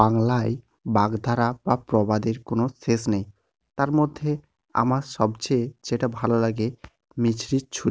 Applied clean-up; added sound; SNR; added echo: none; none; none; none.